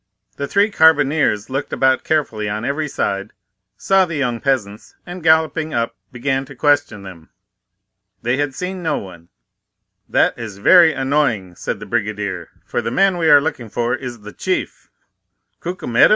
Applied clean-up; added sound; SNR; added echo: none; none; none; none.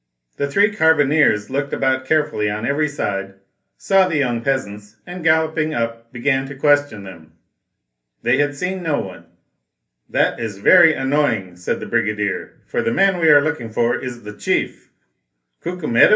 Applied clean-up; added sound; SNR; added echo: none; none; none; reverberation time 0.3 s.